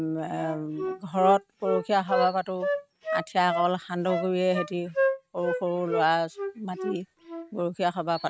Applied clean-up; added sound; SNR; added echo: neural mask model RNNoise.